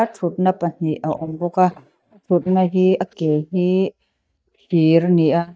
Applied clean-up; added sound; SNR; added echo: neural mask model DeepFilterNet 3.